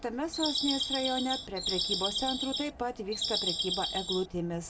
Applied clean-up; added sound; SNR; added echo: none; Bird vocalization, bird call, bird song; -1 dB; reverberation time 1.6 s.